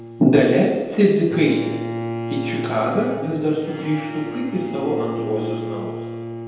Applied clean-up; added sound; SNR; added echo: none; Bowed string instrument; 9 dB; reverberation time 1.1 s.